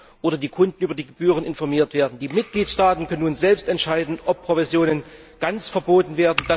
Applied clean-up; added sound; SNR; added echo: none; none; none; none.